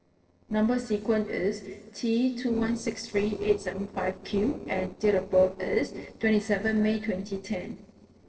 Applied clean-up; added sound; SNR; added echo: neural separator model SepFormer DNS4.